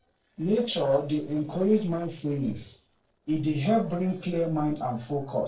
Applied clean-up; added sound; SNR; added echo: neural separator model SepFormer DNS4.